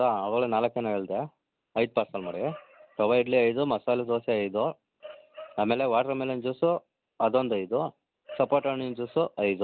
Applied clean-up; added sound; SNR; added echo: none; none; none; none.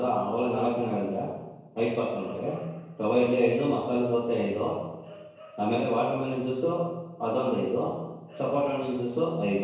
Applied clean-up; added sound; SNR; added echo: none; none; none; reverberation time 1.0 s.